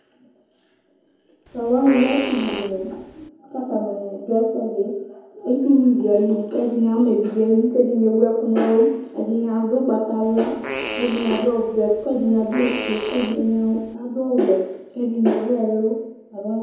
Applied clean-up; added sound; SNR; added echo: none; Fart; 10 dB; reverberation time 1.0 s.